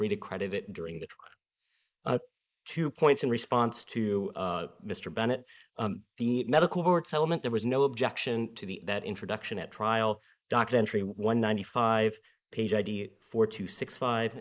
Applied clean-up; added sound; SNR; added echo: neural mask model Resemble Enhance denoiser.